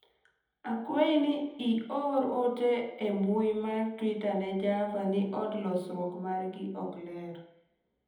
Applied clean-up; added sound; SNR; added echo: none; none; none; reverberation time 1.0 s.